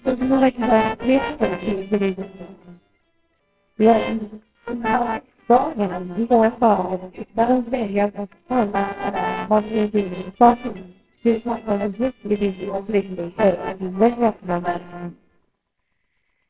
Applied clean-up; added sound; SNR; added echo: neural separator model SepFormer WHAMR!.